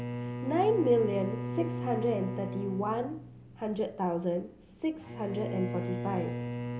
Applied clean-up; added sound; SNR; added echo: none; Bowed string instrument; 5 dB; none.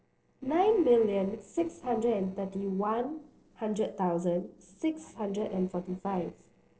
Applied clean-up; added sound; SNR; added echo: neural separator model SepFormer DNS4.